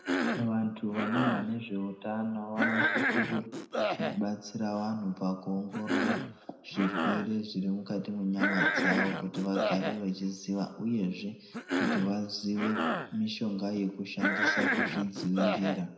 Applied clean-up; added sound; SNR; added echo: none; Cough; 1 dB; reverberation time 0.8 s.